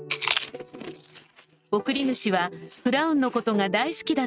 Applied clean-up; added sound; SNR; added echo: neural mask model RNNoise.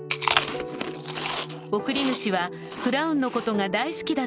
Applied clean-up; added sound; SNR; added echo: none; Chewing, mastication; 4 dB; none.